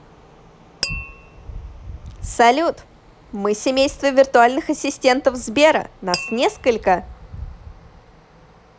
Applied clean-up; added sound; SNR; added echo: none; Glass; 12 dB; none.